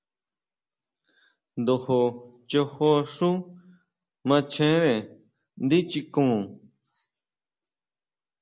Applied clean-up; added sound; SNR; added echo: none; none; none; none.